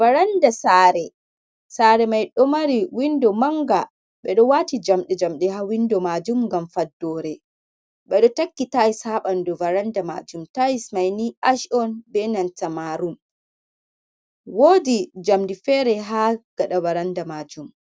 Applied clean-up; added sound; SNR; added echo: none; none; none; none.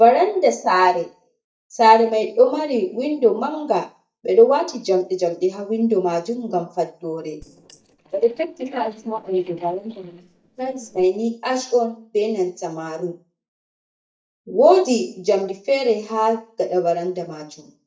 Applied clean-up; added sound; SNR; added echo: neural mask model DeepFilterNet 3.